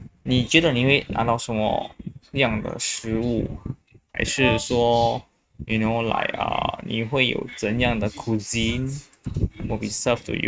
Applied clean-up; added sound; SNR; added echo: neural mask model RNNoise.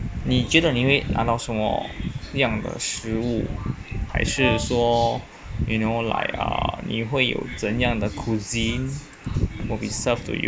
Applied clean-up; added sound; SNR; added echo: none; Brass instrument; 8 dB; none.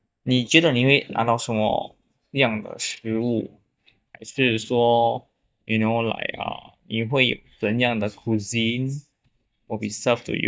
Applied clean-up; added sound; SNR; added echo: neural mask model DeepFilterNet 3.